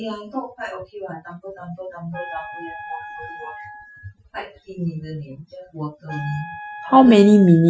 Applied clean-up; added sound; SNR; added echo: classical method Wiener filter.